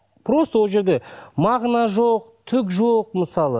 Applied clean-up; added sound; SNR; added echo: none; none; none; none.